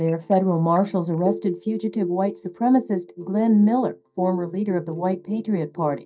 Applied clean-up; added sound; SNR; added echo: neural mask model DeepFilterNet 3.